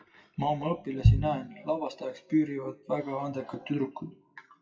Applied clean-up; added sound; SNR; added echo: classical method WPE with log-MMSE.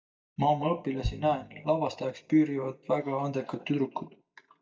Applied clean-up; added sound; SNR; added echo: neural mask model DeepFilterNet 3.